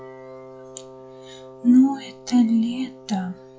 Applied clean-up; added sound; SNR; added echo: classical method log-MMSE.